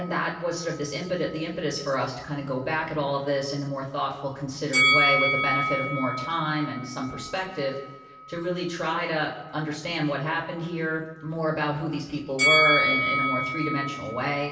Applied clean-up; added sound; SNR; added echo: none; Bell; 1 dB; reverberation time 1.0 s.